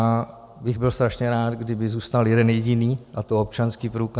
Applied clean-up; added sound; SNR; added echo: none; none; none; none.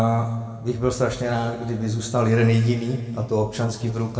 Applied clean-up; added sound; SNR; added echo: none; none; none; reverberation time 1.8 s.